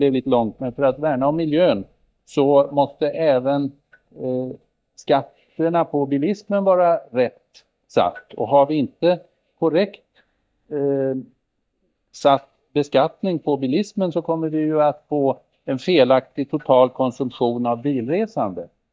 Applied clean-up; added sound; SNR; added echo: neural mask model DeepFilterNet 3.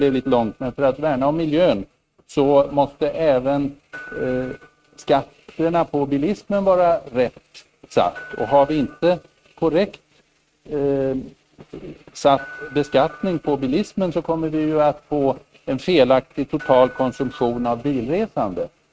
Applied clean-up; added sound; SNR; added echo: neural mask model RNNoise.